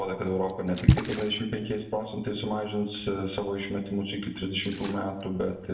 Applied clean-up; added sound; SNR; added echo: none; Splash, splatter; 3 dB; reverberation time 0.7 s.